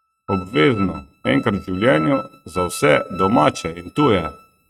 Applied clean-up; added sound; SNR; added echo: neural mask model RNNoise.